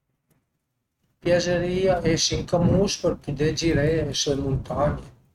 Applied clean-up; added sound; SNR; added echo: neural mask model RNNoise.